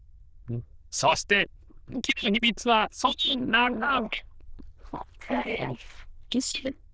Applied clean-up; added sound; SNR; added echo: neural diffusion model UNIVERSE++.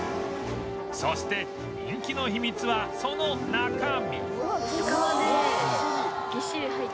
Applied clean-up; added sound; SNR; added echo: none; Brass instrument; 7 dB; none.